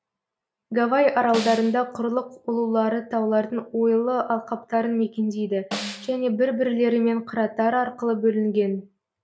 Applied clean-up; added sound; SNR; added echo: none; Snare drum; 12 dB; none.